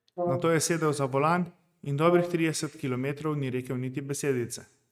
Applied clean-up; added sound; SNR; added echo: neural mask model RNNoise.